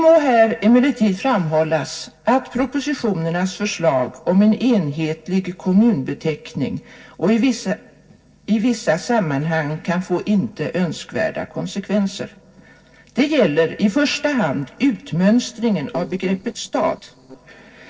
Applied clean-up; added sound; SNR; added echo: neural separator model SepFormer DNS4.